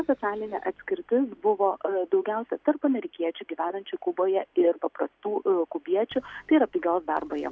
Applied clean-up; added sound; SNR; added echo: none; none; none; none.